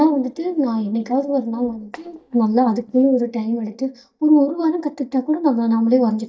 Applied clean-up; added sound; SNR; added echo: neural mask model DeepFilterNet 3.